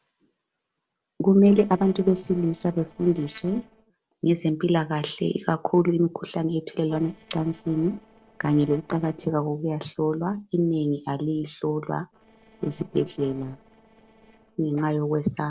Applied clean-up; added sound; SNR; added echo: neural separator model SepFormer DNS4.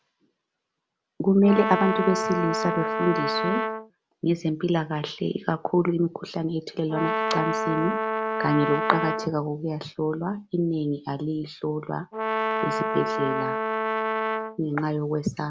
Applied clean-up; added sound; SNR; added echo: none; Brass instrument; 1 dB; none.